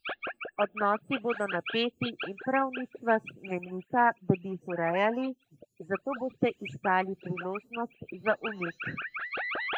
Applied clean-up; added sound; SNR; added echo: neural mask model Resemble Enhance denoiser.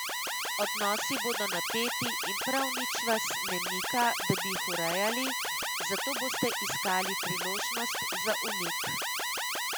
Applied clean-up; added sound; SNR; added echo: none; Alarm; -2 dB; none.